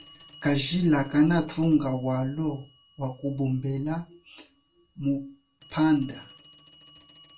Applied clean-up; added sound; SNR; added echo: none; Telephone; 20 dB; reverberation time 0.2 s.